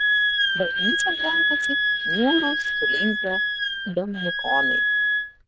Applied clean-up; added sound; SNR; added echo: neural diffusion model UNIVERSE++.